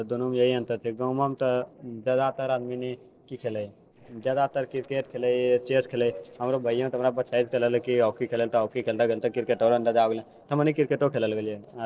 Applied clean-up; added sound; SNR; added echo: neural separator model SepFormer DNS4.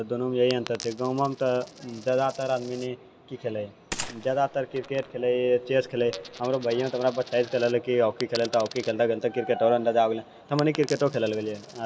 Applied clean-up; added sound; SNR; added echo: none; Coin (dropping) + Gunshot, gunfire; 18 dB; none.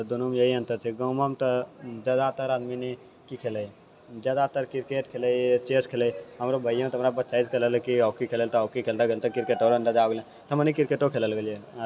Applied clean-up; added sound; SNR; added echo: none; none; none; none.